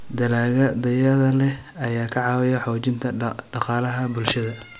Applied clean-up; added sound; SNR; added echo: none; none; none; none.